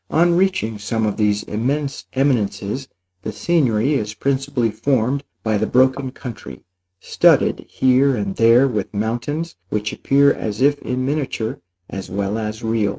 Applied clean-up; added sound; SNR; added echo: neural mask model RNNoise.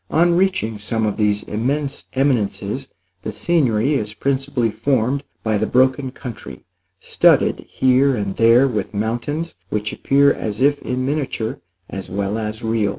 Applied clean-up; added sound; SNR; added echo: none; none; none; none.